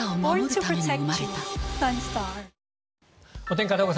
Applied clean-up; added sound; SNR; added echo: none; none; none; none.